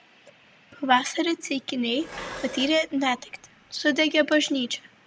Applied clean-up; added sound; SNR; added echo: none; Dishes, pots, and pans; 15 dB; none.